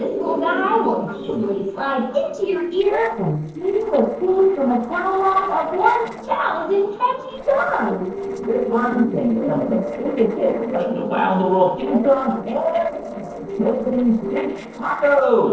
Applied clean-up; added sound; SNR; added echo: neural separator model SepFormer DNS4.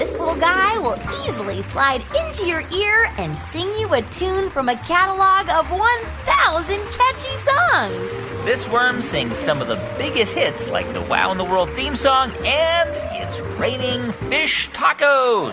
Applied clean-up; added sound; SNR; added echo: none; none; none; none.